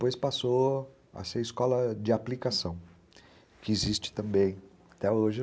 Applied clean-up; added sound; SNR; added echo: none; none; none; none.